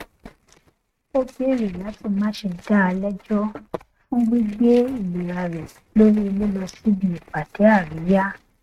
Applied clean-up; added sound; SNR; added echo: neural mask model RNNoise.